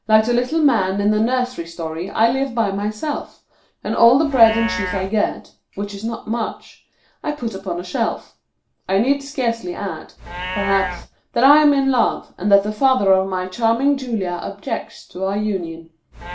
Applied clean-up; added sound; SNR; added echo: none; Livestock, farm animals, working animals; 16 dB; reverberation time 0.2 s.